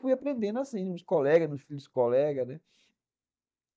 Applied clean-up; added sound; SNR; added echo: neural mask model DeepFilterNet 3.